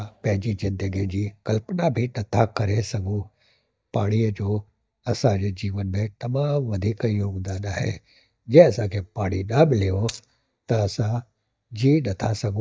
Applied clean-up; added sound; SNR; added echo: neural mask model DeepFilterNet 3.